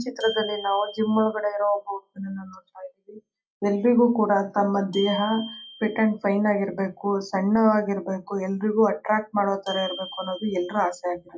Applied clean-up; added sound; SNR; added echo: classical method log-MMSE.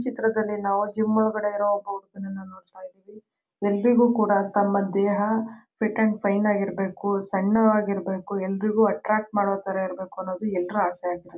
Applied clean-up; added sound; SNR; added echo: none; none; none; none.